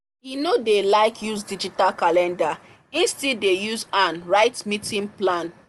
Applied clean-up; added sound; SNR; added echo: none; none; none; none.